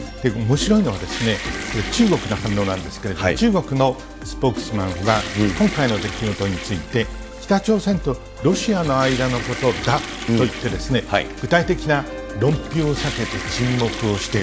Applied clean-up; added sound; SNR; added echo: none; Toilet flush / Water; 11 dB; none.